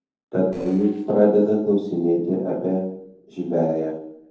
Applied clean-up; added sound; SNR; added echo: neural separator model SepFormer DNS4.